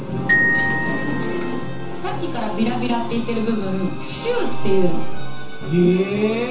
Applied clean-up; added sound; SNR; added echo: none; Glockenspiel; 6 dB; reverberation time 0.9 s.